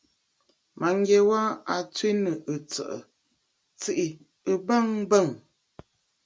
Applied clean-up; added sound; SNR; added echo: none; none; none; none.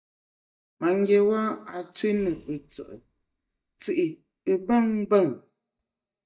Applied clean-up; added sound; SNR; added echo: neural mask model DeepFilterNet 3.